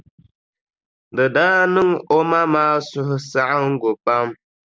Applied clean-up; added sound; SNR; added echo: none; none; none; none.